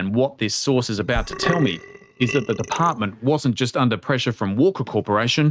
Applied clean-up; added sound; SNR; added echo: neural mask model RNNoise.